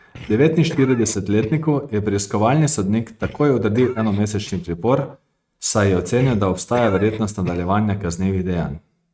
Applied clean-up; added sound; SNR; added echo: neural mask model RNNoise.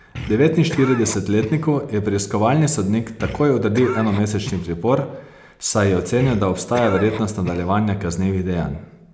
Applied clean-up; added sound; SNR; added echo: none; Cough; 15 dB; none.